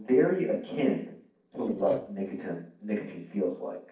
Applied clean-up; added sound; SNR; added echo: neural separator model SepFormer DNS4.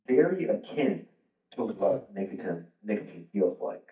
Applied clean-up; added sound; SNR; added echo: neural mask model DeepFilterNet 3.